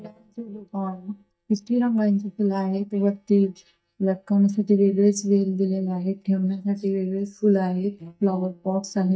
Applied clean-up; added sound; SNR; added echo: neural mask model DeepFilterNet 3.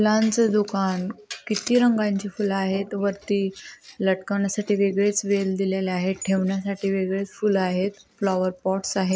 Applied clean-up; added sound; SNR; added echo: none; none; none; none.